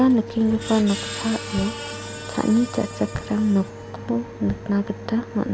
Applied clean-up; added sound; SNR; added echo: none; Knock + Screech; 13 dB; none.